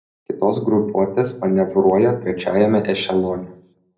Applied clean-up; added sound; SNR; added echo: none; none; none; reverberation time 0.5 s.